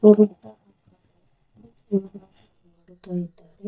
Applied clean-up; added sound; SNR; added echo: neural mask model DeepFilterNet 3.